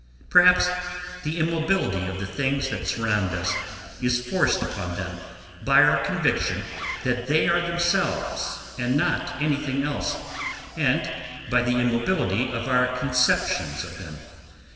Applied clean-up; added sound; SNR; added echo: none; Zipper (clothing); 14 dB; reverberation time 2.5 s.